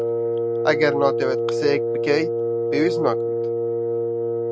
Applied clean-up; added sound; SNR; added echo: none; Wind instrument, woodwind instrument; -2 dB; none.